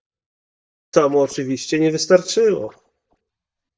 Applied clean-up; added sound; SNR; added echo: neural mask model DeepFilterNet 3.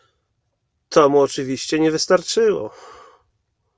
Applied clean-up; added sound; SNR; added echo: none; none; none; none.